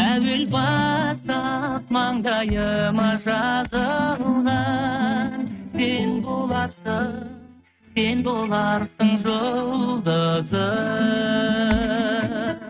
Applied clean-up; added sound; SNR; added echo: neural mask model RNNoise.